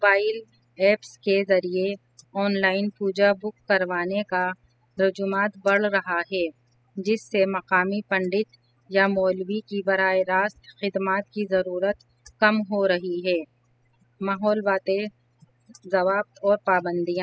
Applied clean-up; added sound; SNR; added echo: classical method spectral subtraction.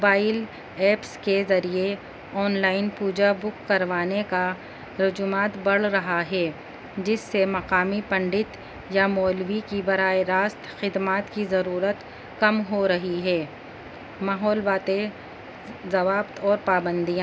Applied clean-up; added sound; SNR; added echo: none; none; none; none.